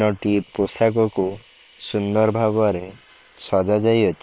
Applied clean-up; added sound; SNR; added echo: neural separator model SepFormer WHAM!.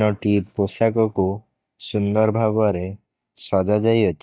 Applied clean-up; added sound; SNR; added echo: neural mask model DeepFilterNet 3.